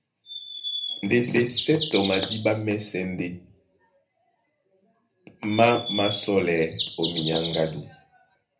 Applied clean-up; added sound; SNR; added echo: none; Bird vocalization, bird call, bird song; 6 dB; reverberation time 0.3 s.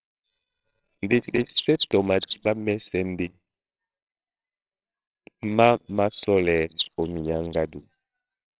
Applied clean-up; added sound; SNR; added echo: neural separator model SepFormer WHAMR!.